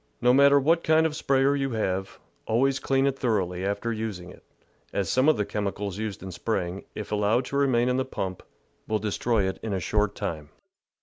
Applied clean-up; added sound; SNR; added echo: none; none; none; none.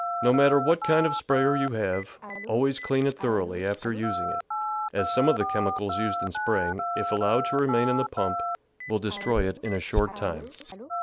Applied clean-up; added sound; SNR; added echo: none; Telephone; 5 dB; none.